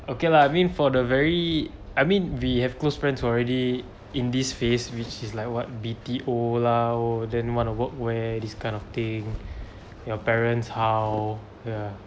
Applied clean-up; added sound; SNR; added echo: none; none; none; none.